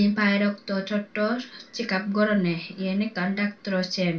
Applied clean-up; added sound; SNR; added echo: none; none; none; reverberation time 0.3 s.